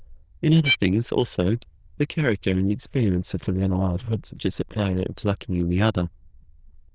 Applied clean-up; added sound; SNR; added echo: neural diffusion model UNIVERSE++.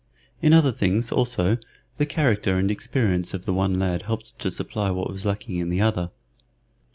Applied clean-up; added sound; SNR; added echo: none; none; none; none.